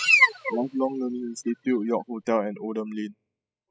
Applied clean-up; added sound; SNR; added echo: classical method spectral subtraction.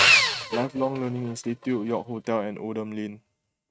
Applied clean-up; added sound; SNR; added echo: neural mask model RNNoise.